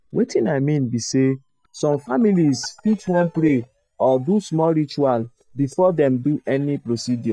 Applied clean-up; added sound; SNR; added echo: neural mask model DeepFilterNet 3.